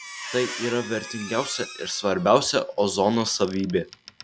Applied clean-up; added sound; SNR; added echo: none; Squeak; 14 dB; none.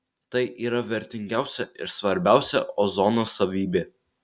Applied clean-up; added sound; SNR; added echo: none; none; none; none.